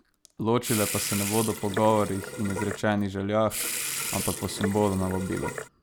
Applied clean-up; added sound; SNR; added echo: none; Sink (filling or washing) / Water tap, faucet; 6 dB; none.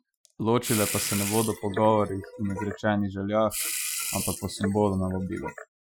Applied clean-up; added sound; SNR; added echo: classical method Wiener filter.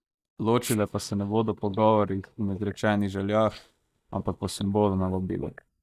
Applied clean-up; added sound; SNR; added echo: neural mask model DeepFilterNet 3.